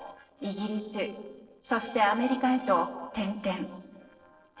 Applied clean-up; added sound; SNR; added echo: neural separator model SepFormer DNS4.